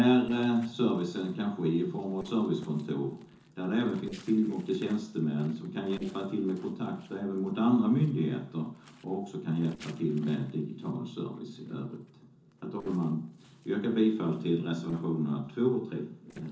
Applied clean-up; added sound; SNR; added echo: neural separator model SepFormer DNS4.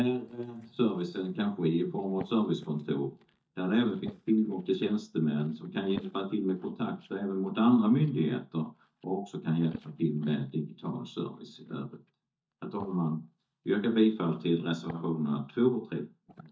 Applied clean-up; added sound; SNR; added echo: neural mask model DeepFilterNet 3.